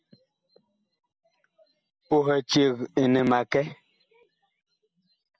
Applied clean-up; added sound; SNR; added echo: none; none; none; none.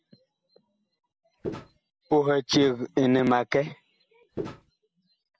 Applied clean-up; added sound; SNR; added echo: none; Walk, footsteps; 8 dB; none.